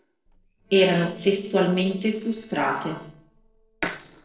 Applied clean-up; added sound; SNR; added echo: neural separator model SepFormer DNS4.